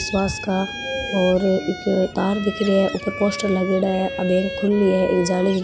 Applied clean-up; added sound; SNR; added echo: none; Bowed string instrument; 11 dB; none.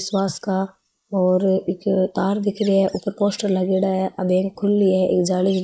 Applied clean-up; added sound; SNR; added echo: neural mask model Resemble Enhance denoiser.